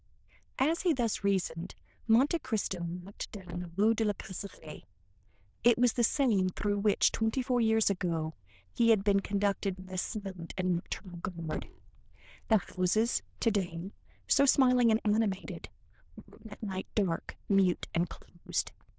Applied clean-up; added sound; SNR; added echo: neural diffusion model UNIVERSE++.